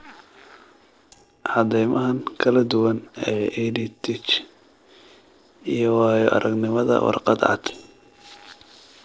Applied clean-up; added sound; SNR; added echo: neural separator model SepFormer DNS4.